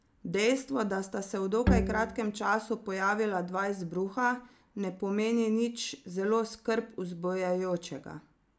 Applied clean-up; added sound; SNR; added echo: none; Bowed string instrument; 0 dB; none.